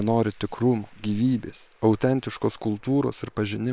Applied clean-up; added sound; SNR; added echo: neural separator model SepFormer WHAM!.